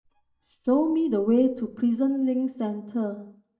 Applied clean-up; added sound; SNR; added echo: neural mask model DeepFilterNet 3.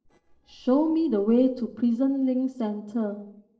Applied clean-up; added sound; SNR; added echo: neural separator model SepFormer DNS4.